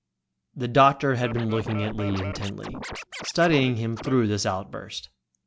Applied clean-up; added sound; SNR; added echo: none; Scratching (performance technique); 11 dB; none.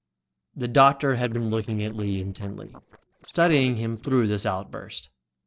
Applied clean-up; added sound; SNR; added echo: neural separator model SepFormer DNS4.